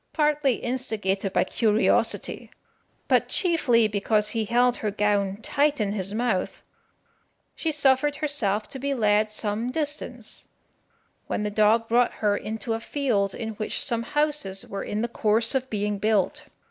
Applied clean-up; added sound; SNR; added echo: none; none; none; none.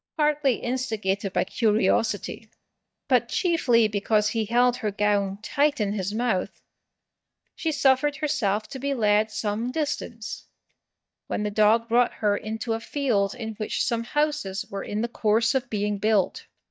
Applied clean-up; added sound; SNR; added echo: neural mask model DeepFilterNet 3.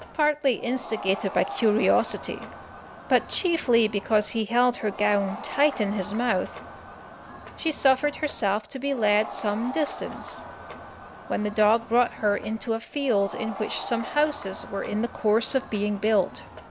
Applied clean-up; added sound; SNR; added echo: none; Crowd; 14 dB; none.